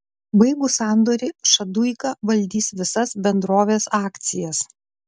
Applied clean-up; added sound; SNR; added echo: none; none; none; none.